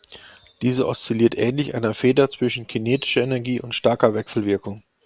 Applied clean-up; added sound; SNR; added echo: none; none; none; none.